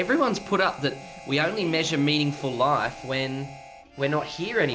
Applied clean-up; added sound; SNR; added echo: none; Harmonica; 17 dB; none.